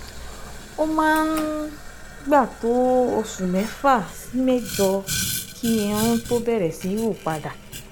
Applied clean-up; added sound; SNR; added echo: none; Boiling; 11 dB; none.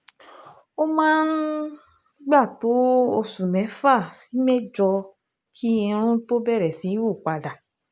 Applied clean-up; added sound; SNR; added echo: none; none; none; none.